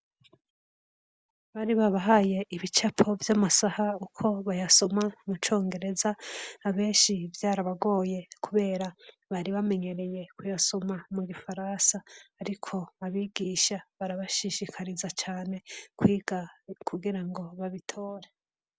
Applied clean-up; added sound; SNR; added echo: none; none; none; none.